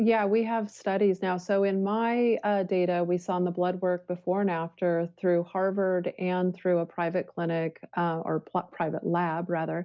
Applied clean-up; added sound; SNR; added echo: none; none; none; none.